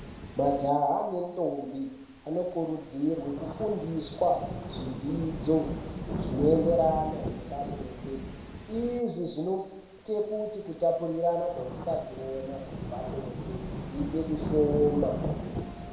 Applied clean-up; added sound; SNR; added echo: none; Rain / Thunderstorm; 7 dB; reverberation time 1.0 s.